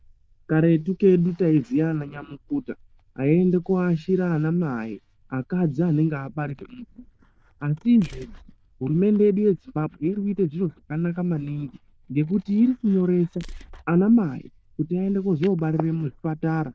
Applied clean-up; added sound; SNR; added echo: neural diffusion model UNIVERSE++.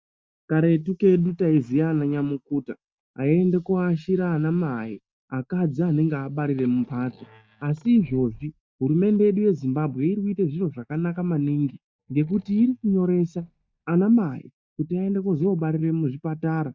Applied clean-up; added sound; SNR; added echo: neural mask model DeepFilterNet 3.